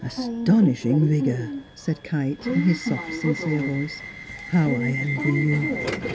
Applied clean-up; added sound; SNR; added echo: none; Subway, metro, underground / Alarm; 5 dB; none.